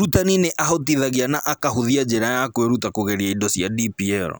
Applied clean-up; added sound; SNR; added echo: none; none; none; none.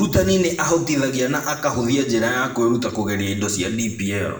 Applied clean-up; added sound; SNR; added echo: none; none; none; reverberation time 0.8 s.